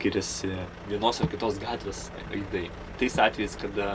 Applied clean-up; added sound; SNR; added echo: none; Truck; 11 dB; none.